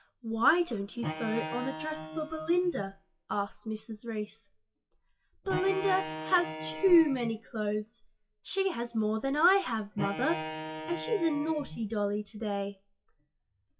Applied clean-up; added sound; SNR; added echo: classical method WPE with log-MMSE.